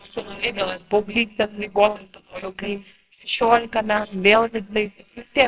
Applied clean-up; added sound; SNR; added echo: neural separator model SepFormer WHAMR!.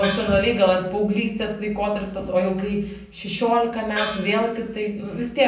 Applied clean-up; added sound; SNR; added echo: none; Gong; 11 dB; reverberation time 0.6 s.